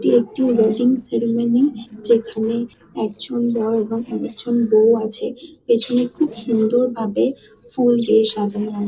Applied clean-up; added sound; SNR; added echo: neural separator model SepFormer DNS4.